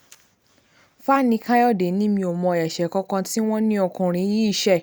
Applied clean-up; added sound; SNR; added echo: none; none; none; none.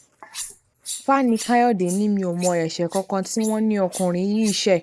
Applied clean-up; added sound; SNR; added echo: neural mask model Resemble Enhance denoiser.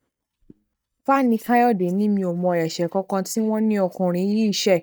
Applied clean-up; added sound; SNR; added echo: neural mask model DeepFilterNet 3.